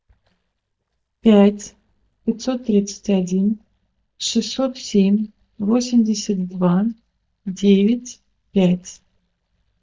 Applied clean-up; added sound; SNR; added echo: neural mask model DeepFilterNet 3.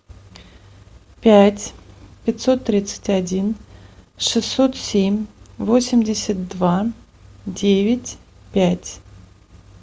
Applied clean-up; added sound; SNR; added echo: none; none; none; none.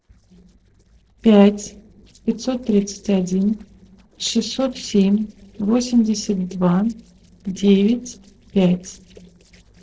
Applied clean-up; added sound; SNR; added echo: neural separator model SepFormer DNS4.